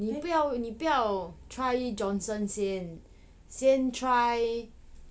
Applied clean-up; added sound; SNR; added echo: none; none; none; none.